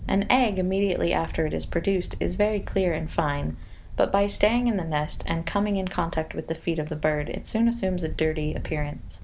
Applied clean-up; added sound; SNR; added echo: none; Camera; 9 dB; none.